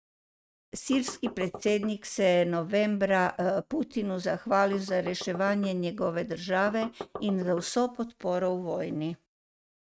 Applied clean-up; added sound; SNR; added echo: neural mask model RNNoise.